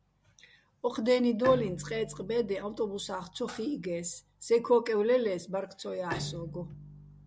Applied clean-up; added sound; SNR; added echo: none; Bowed string instrument; 14 dB; none.